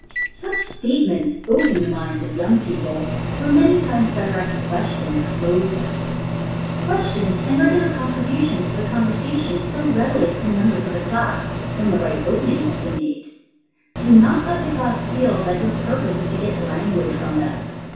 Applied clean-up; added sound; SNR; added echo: none; Microwave oven; 4 dB; reverberation time 0.7 s.